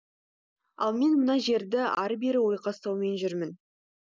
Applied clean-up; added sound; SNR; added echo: none; none; none; none.